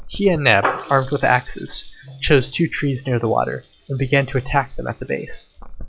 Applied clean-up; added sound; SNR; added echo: classical method log-MMSE.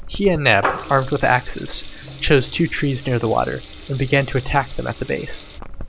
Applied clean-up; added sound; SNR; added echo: none; Water tap, faucet / Liquid; 11 dB; none.